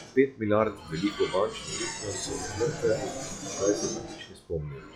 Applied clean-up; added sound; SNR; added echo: classical method log-MMSE.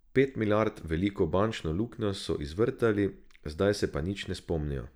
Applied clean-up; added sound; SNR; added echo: none; none; none; none.